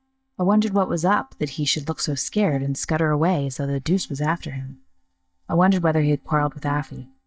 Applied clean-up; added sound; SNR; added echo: neural mask model DeepFilterNet 3.